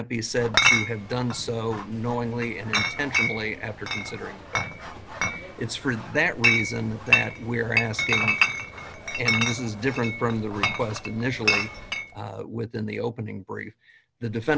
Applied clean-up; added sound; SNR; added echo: none; Chatter / Chink, clink; -1 dB; none.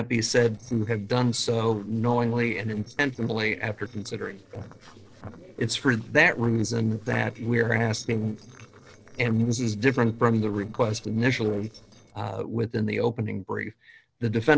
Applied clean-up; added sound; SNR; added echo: neural separator model SepFormer DNS4.